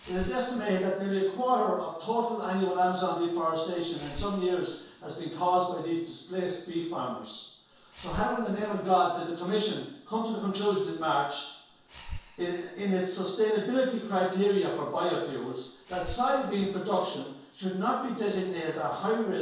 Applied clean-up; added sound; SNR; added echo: none; Breathing; 19 dB; reverberation time 0.6 s.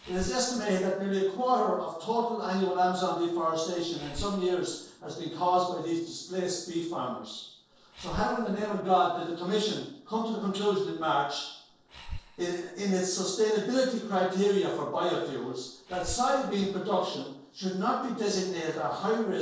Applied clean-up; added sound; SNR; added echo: neural separator model SepFormer DNS4.